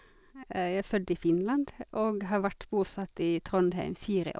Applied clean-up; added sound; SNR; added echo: none; none; none; none.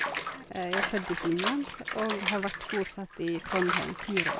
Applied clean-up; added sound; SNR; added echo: none; Bathtub (filling or washing) / Water; 1 dB; none.